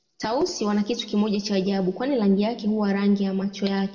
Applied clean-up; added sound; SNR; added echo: none; none; none; reverberation time 1.3 s.